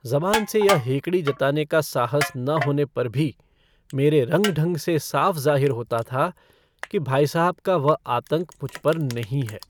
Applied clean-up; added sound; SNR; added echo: none; Crushing; 13 dB; none.